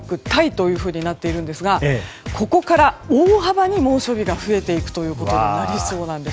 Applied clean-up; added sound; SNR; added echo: none; none; none; none.